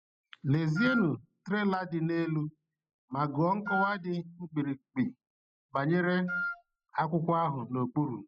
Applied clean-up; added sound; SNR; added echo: classical method spectral subtraction.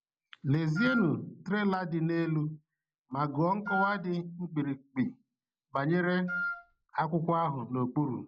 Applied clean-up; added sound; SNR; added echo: none; Wind instrument, woodwind instrument; 5 dB; none.